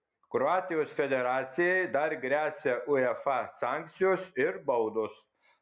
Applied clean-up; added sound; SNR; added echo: none; none; none; none.